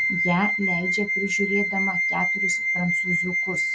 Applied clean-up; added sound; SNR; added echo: none; Wind instrument, woodwind instrument; -4 dB; none.